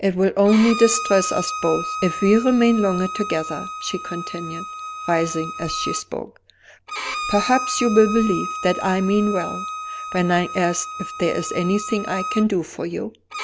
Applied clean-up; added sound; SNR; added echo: none; Bowed string instrument; 9 dB; none.